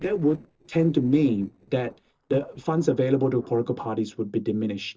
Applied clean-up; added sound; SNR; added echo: neural separator model SepFormer DNS4.